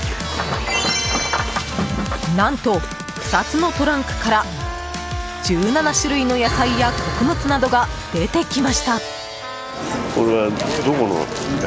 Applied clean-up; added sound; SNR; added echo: none; Trumpet; 14 dB; none.